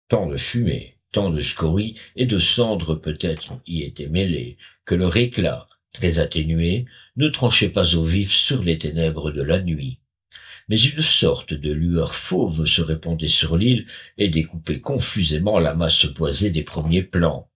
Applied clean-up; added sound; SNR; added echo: neural mask model DeepFilterNet 3.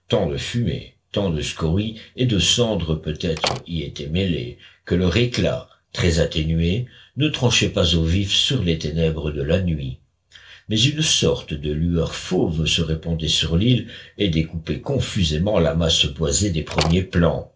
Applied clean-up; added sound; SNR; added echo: none; Slam; 9 dB; reverberation time 0.2 s.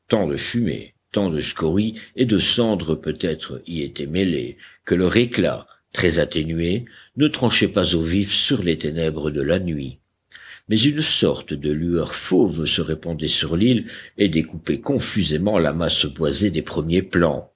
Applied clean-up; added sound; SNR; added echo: none; none; none; none.